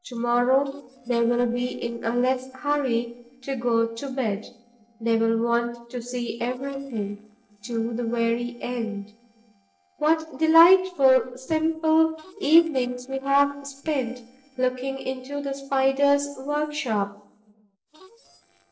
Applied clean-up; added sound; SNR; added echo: neural separator model SepFormer DNS4.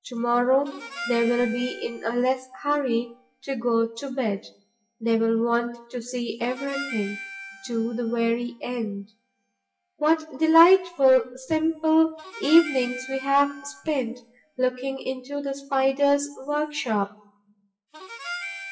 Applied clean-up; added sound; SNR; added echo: classical method WPE with log-MMSE.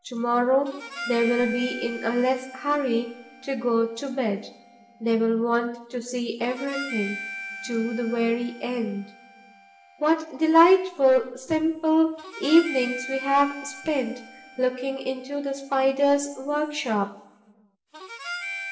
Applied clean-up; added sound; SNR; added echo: none; Harmonica; 15 dB; reverberation time 1.0 s.